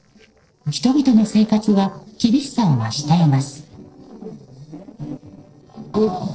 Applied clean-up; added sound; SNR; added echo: neural separator model SepFormer DNS4.